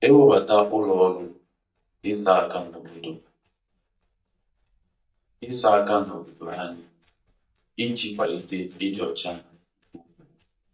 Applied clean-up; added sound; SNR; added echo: neural mask model DeepFilterNet 3.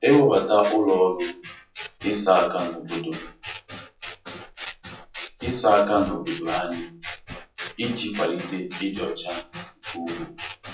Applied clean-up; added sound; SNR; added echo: classical method WPE with log-MMSE.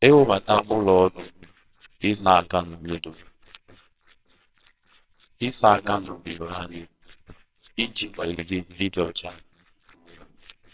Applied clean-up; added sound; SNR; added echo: neural separator model SepFormer WHAMR!.